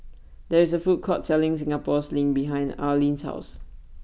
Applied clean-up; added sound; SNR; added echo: none; none; none; none.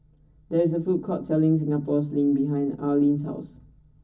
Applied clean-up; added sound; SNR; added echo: none; none; none; reverberation time 0.4 s.